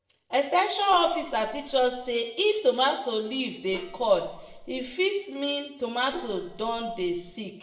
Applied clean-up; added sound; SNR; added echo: none; Gong; 15 dB; reverberation time 0.8 s.